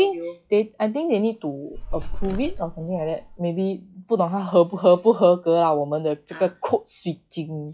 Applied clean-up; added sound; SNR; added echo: classical method log-MMSE.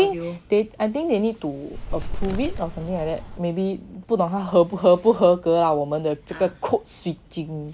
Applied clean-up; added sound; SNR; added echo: none; Bird; 6 dB; none.